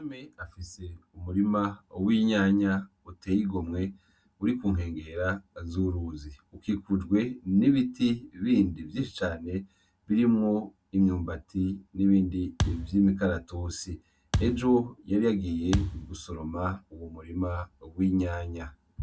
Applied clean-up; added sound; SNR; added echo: none; Thump, thud; 5 dB; none.